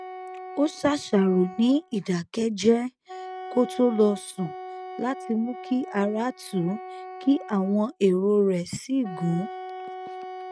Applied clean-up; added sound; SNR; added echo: neural mask model RNNoise.